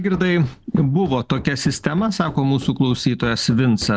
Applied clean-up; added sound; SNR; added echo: none; Run; 19 dB; none.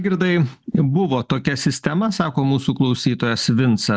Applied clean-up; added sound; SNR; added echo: none; none; none; none.